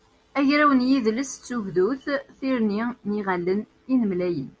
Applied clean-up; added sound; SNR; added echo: none; none; none; none.